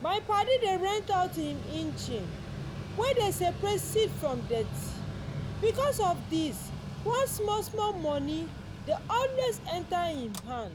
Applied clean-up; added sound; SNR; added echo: none; Mechanical fan; 8 dB; none.